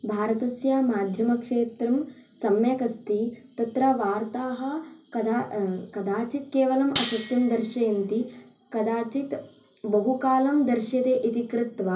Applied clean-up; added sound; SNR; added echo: none; Cutlery, silverware; 0 dB; reverberation time 0.5 s.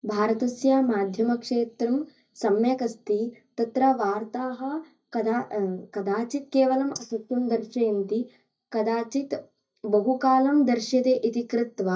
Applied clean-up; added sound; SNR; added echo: neural mask model DeepFilterNet 3.